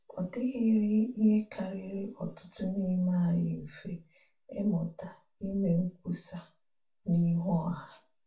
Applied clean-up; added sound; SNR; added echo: none; none; none; reverberation time 0.2 s.